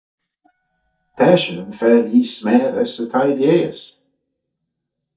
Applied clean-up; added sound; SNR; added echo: neural mask model DeepFilterNet 3.